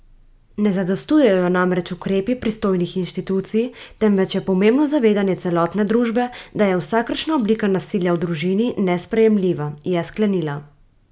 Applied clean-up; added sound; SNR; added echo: none; none; none; none.